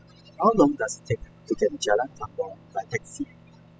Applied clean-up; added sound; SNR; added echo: classical method spectral subtraction.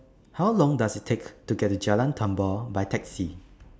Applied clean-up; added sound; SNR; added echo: none; none; none; none.